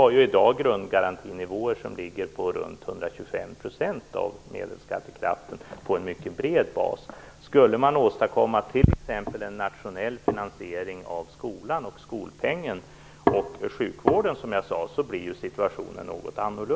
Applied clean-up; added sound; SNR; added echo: none; none; none; none.